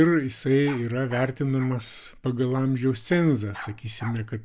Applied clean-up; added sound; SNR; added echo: neural mask model Resemble Enhance denoiser.